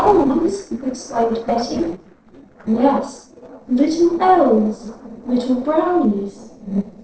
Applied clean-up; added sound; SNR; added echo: neural separator model SepFormer DNS4.